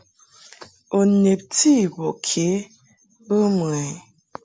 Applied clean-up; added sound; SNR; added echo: none; none; none; none.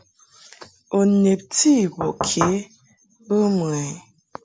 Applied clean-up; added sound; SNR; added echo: none; Knock / Wood; 4 dB; none.